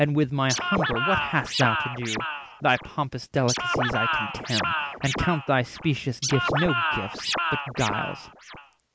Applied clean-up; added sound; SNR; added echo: none; Scratching (performance technique); 1 dB; none.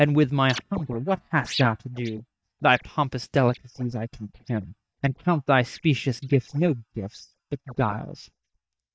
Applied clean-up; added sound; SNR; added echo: neural mask model DeepFilterNet 3.